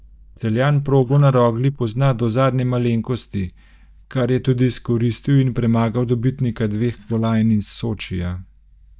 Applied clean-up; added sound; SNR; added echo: neural mask model DeepFilterNet 3.